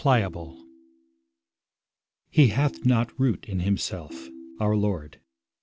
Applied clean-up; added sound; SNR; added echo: none; Ringtone; 18 dB; none.